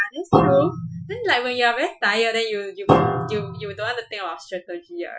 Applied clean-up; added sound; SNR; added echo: classical method Wiener filter.